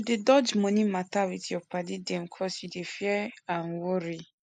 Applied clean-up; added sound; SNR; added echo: neural mask model Resemble Enhance denoiser.